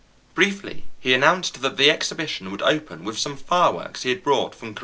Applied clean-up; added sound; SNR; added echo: none; none; none; none.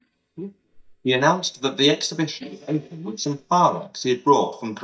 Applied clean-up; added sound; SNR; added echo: neural mask model DeepFilterNet 3.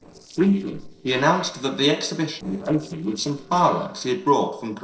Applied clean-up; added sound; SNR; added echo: neural separator model SepFormer DNS4.